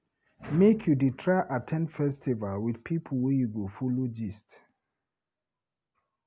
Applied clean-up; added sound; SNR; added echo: none; none; none; none.